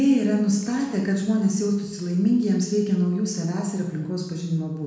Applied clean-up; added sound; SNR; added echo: none; none; none; reverberation time 1.0 s.